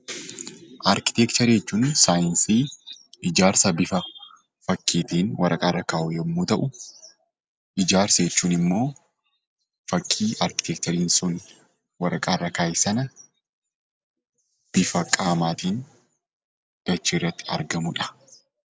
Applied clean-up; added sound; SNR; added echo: none; none; none; none.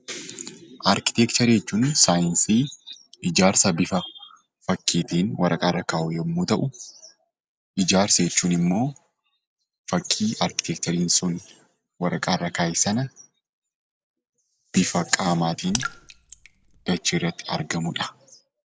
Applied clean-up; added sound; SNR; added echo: none; Raindrop / Splash, splatter; 11 dB; none.